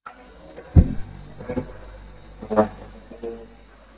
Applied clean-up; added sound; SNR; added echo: neural mask model DeepFilterNet 3.